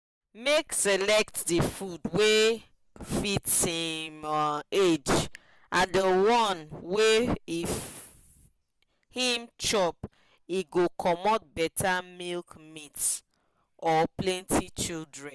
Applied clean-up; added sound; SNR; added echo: none; none; none; none.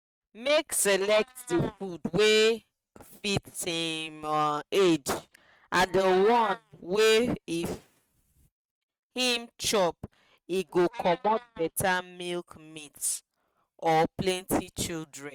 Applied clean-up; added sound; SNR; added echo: neural mask model RNNoise.